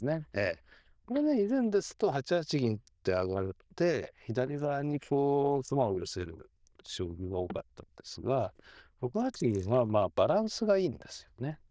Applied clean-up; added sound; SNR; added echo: neural diffusion model UNIVERSE++.